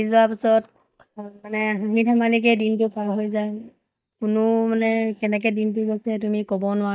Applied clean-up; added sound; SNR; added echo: neural mask model DeepFilterNet 3.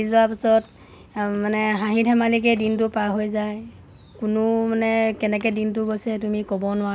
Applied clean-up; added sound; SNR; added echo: none; none; none; none.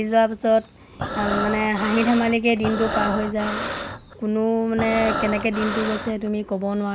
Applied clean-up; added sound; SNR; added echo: none; Breathing; 6 dB; none.